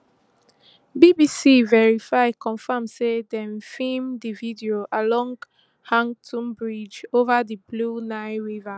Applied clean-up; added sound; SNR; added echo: none; none; none; none.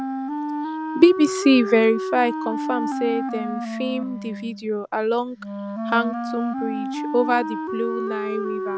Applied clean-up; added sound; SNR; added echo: none; Wind instrument, woodwind instrument; 5 dB; none.